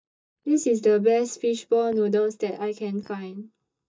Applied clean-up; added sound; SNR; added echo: neural mask model DeepFilterNet 3.